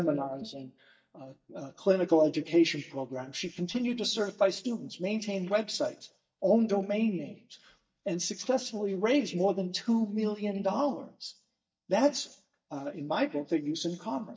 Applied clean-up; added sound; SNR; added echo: neural mask model DeepFilterNet 3.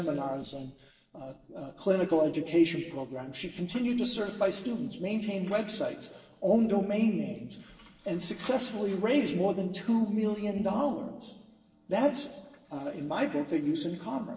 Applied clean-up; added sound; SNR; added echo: neural separator model SepFormer DNS4.